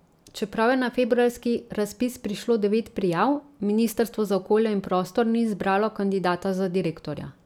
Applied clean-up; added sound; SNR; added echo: none; none; none; none.